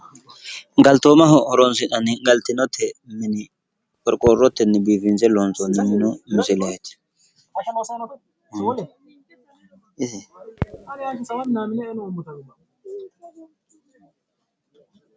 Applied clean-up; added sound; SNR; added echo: none; Crackle; 16 dB; none.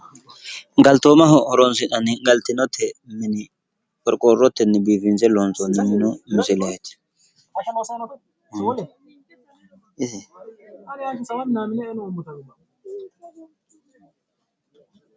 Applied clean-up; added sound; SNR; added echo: none; none; none; none.